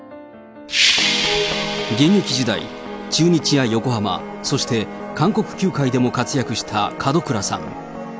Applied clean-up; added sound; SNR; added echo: none; none; none; none.